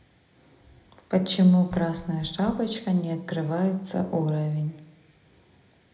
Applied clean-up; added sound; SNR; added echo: none; Knock; 20 dB; reverberation time 0.8 s.